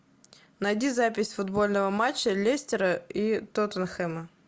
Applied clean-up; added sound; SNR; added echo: none; none; none; none.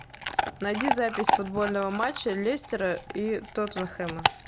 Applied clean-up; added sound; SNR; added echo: none; Chewing, mastication / Dog; 2 dB; none.